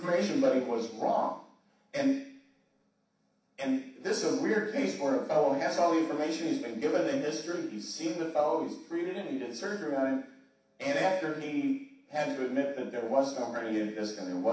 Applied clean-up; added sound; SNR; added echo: none; none; none; reverberation time 0.7 s.